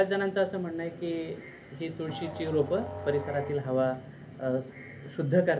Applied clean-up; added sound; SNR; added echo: none; Musical instrument; 11 dB; reverberation time 0.3 s.